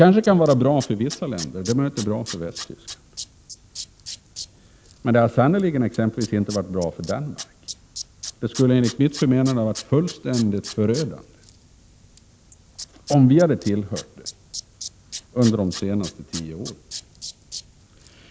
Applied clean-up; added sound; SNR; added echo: neural mask model Resemble Enhance denoiser.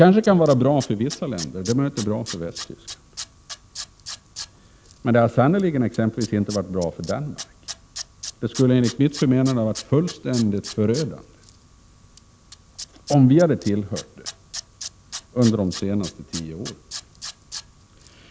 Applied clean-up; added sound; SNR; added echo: none; Tools; 16 dB; none.